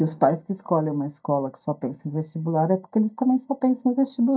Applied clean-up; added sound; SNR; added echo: neural mask model DeepFilterNet 3.